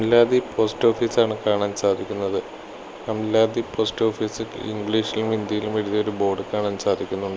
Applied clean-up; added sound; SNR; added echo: none; none; none; none.